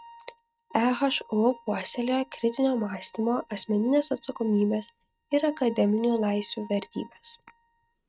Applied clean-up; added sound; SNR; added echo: neural mask model RNNoise.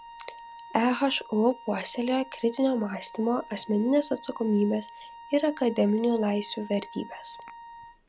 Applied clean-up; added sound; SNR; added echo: none; Wind instrument, woodwind instrument; 18 dB; none.